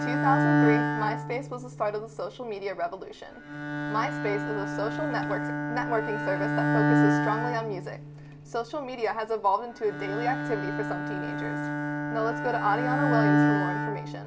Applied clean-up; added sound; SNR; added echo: none; Bowed string instrument; -3 dB; reverberation time 0.3 s.